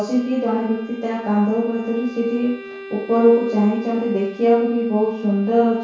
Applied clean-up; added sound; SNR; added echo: none; Bowed string instrument; 20 dB; reverberation time 0.6 s.